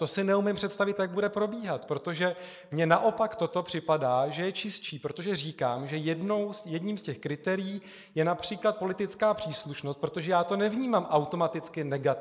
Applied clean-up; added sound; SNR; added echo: neural mask model Resemble Enhance denoiser.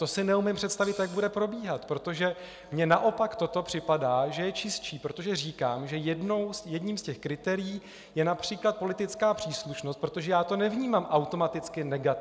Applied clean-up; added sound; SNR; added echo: none; Hi-hat; 19 dB; none.